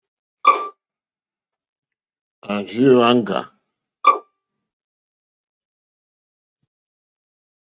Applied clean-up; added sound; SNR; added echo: neural mask model RNNoise.